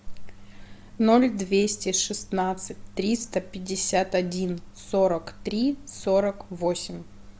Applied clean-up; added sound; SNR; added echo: none; none; none; none.